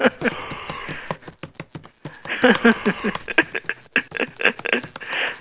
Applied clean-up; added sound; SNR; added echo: none; Computer keyboard + Breathing; 12 dB; none.